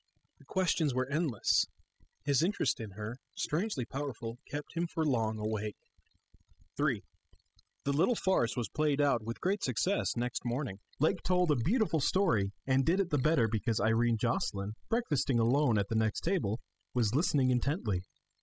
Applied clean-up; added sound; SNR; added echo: classical method spectral subtraction.